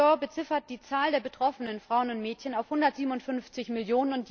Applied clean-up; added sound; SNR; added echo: none; none; none; none.